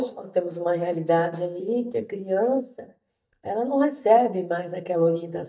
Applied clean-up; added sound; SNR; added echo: neural mask model DeepFilterNet 3.